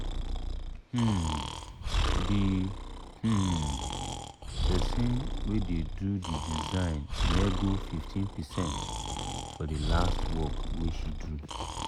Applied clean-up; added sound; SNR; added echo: none; Breathing; 0 dB; none.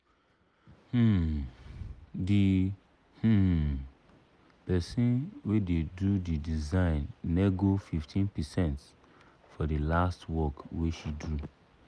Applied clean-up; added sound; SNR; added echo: none; none; none; none.